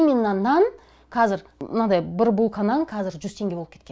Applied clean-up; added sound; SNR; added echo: none; none; none; none.